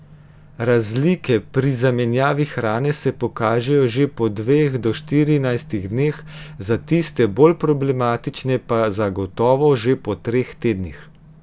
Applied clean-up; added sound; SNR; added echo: none; none; none; none.